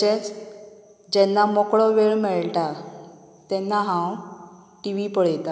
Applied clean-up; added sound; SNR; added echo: none; none; none; none.